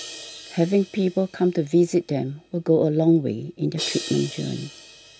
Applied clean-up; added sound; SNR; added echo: none; Crash cymbal; 16 dB; none.